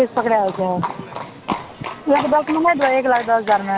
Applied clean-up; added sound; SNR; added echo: none; Livestock, farm animals, working animals; 11 dB; none.